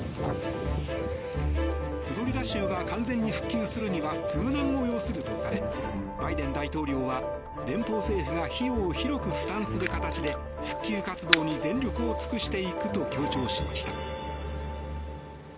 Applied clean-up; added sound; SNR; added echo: none; Camera; 4 dB; none.